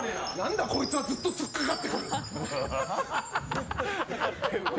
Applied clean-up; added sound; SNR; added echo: none; Chime; 11 dB; none.